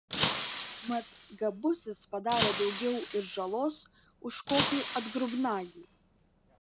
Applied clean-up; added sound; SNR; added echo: none; Shatter; -1 dB; none.